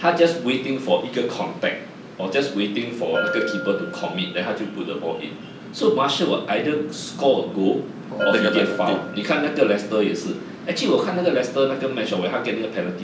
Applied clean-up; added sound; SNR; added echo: none; Bell; 12 dB; none.